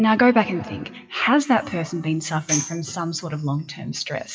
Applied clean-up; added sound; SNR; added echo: classical method WPE with log-MMSE.